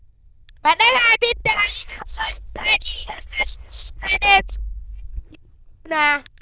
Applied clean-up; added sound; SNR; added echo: neural diffusion model UNIVERSE++.